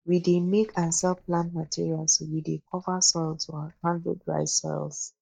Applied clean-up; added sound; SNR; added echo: neural mask model DeepFilterNet 3.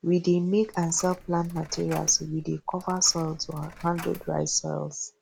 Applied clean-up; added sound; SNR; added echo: none; Coin (dropping); 18 dB; none.